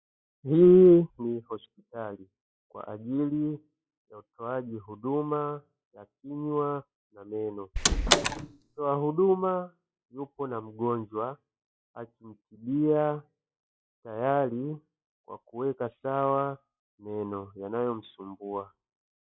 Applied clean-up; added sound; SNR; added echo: classical method log-MMSE.